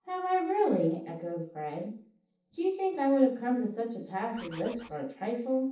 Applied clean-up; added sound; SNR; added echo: neural separator model SepFormer DNS4.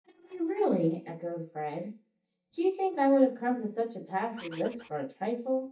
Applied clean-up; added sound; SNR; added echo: neural mask model DeepFilterNet 3.